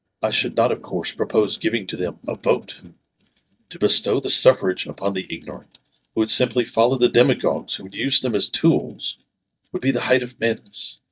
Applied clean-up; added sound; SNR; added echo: neural mask model DeepFilterNet 3.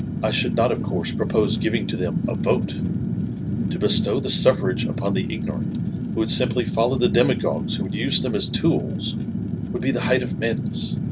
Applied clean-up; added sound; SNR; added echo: none; Fire; 0 dB; none.